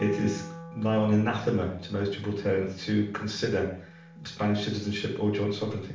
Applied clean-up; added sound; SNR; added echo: none; Wind instrument, woodwind instrument; 16 dB; reverberation time 0.5 s.